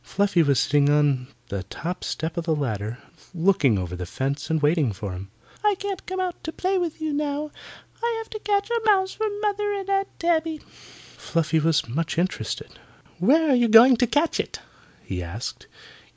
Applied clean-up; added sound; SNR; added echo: none; none; none; none.